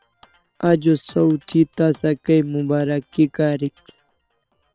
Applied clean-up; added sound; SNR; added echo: neural separator model SepFormer WHAM!.